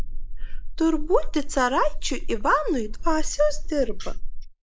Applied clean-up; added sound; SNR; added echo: neural mask model Resemble Enhance denoiser.